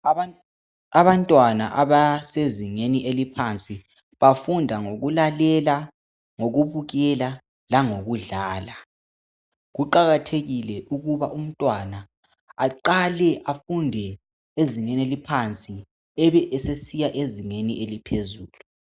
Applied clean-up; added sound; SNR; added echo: none; none; none; none.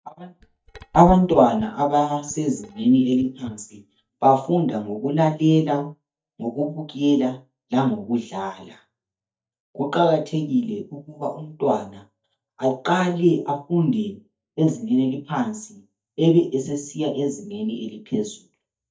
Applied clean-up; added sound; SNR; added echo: neural mask model DeepFilterNet 3.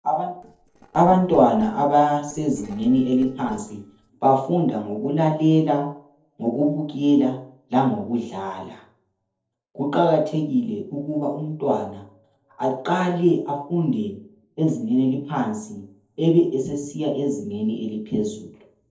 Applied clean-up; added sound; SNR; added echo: neural separator model SepFormer DNS4.